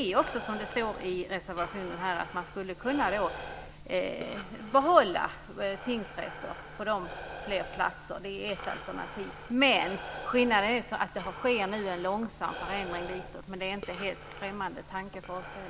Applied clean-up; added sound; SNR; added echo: none; Breathing; 12 dB; none.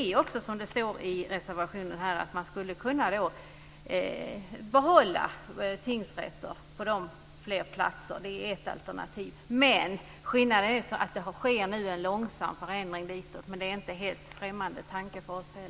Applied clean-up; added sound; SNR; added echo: none; none; none; none.